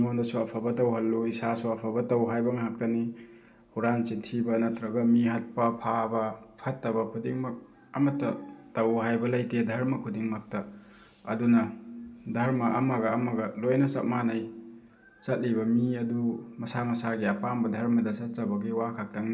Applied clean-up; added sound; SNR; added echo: none; none; none; reverberation time 0.5 s.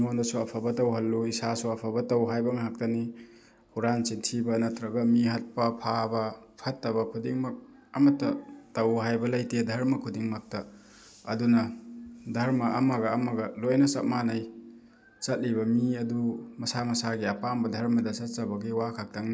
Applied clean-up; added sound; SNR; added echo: none; none; none; none.